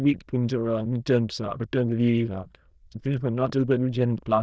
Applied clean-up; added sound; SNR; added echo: neural diffusion model UNIVERSE++.